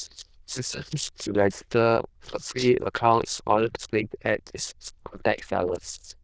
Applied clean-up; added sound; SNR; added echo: neural diffusion model UNIVERSE++.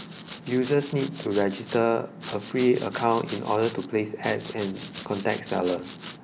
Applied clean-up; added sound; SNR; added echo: none; Domestic sounds, home sounds; 11 dB; none.